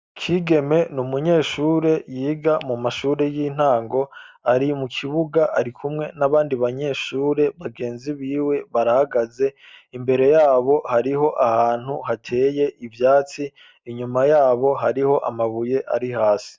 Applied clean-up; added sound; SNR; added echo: none; none; none; none.